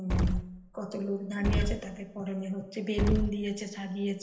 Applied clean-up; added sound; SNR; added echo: none; Explosion; -1 dB; reverberation time 1.4 s.